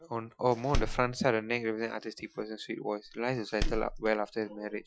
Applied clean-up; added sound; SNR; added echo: classical method Wiener filter.